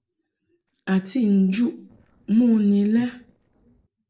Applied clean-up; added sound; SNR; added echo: neural separator model SepFormer DNS4.